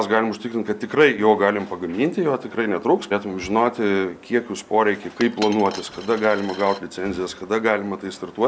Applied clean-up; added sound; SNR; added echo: none; Coin (dropping); 18 dB; none.